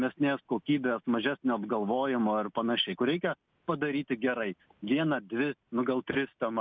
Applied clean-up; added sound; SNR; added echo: none; none; none; none.